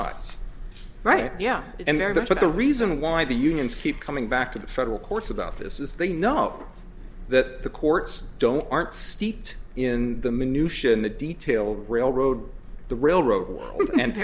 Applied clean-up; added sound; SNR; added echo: none; none; none; none.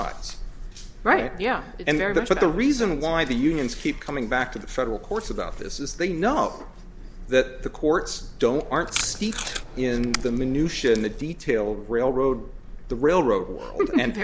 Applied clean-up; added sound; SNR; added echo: none; Packing tape, duct tape; 11 dB; none.